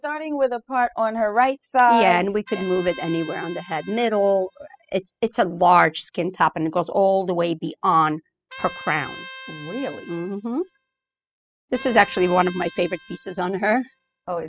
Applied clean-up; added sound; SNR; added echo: classical method spectral subtraction.